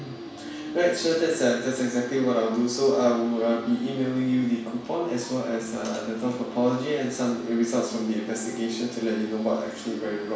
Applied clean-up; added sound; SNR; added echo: none; Livestock, farm animals, working animals; 17 dB; reverberation time 0.7 s.